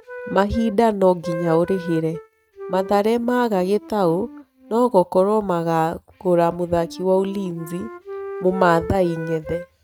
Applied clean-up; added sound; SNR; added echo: neural mask model RNNoise.